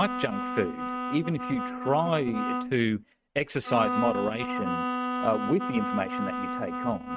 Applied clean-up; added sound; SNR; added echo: neural mask model RNNoise.